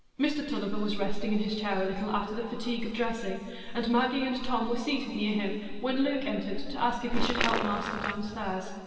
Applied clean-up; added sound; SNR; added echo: none; Fart; 4 dB; reverberation time 2.6 s.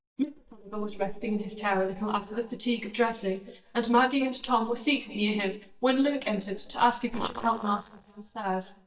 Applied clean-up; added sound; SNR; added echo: neural mask model DeepFilterNet 3.